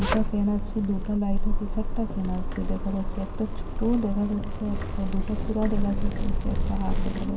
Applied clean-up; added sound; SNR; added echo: none; Zipper (clothing); -3 dB; reverberation time 1.7 s.